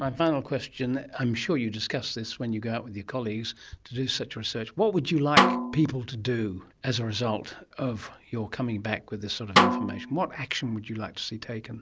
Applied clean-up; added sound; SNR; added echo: none; Snare drum; -3 dB; none.